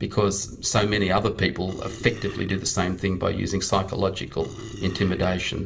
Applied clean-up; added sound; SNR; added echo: none; Burping, eructation; 14 dB; reverberation time 0.5 s.